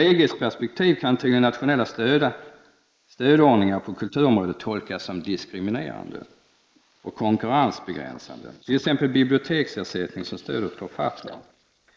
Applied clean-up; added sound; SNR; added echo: neural mask model Resemble Enhance denoiser.